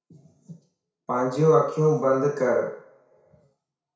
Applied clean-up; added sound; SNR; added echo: none; none; none; reverberation time 0.6 s.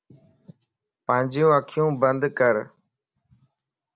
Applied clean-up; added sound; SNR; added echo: none; none; none; none.